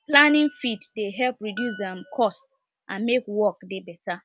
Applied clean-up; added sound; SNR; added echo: none; Piano; 16 dB; none.